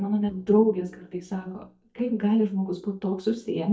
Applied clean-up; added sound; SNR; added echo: neural mask model DeepFilterNet 3.